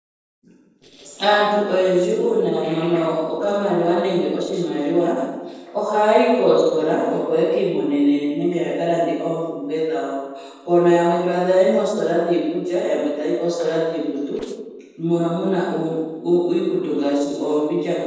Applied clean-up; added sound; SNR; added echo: neural separator model SepFormer DNS4.